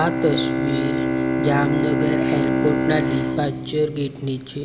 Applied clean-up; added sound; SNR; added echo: none; Bowed string instrument; -2 dB; none.